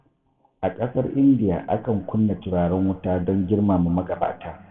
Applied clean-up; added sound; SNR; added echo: none; none; none; reverberation time 1.6 s.